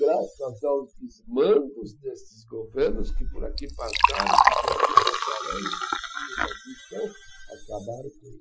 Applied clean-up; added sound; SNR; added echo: classical method Wiener filter.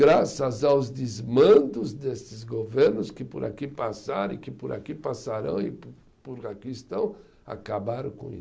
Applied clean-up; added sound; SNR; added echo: none; none; none; none.